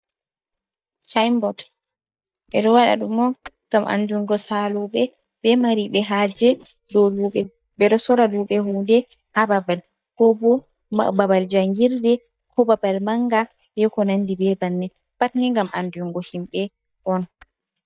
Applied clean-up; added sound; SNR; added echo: neural mask model DeepFilterNet 3.